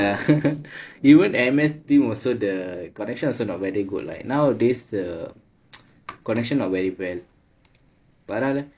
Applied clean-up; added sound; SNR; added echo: neural separator model SepFormer DNS4.